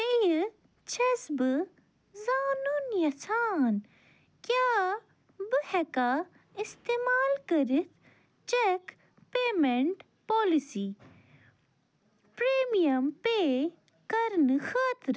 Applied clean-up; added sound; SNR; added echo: none; none; none; none.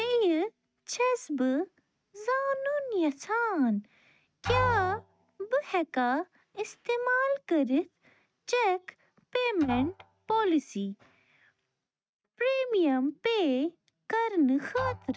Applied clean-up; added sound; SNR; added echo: neural mask model RNNoise.